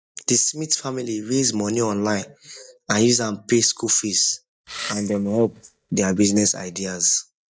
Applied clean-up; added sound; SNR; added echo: neural mask model DeepFilterNet 3.